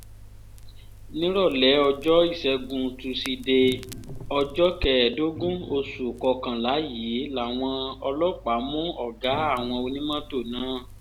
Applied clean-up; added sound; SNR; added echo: none; Crackle + Organ; 15 dB; none.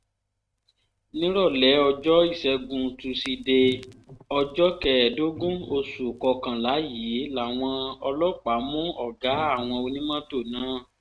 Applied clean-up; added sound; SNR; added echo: neural mask model RNNoise.